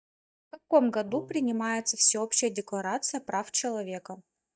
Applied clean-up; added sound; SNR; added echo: neural mask model DeepFilterNet 3.